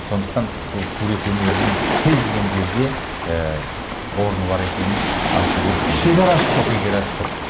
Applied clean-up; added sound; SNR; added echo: none; Waves, surf; 1 dB; none.